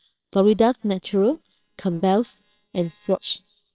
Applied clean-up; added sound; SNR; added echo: neural separator model SepFormer WHAMR!.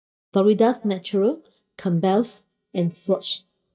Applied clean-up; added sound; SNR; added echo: neural mask model DeepFilterNet 3.